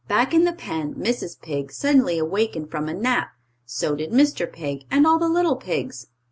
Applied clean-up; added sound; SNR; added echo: none; none; none; none.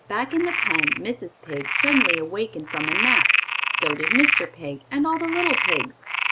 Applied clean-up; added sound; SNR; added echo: none; Frog; -3 dB; none.